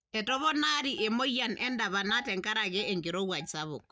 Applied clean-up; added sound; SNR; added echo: neural mask model DeepFilterNet 3.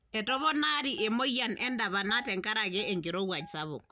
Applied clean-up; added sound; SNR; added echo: none; Guitar; 20 dB; none.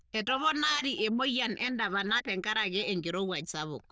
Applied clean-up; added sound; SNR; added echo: neural diffusion model UNIVERSE++.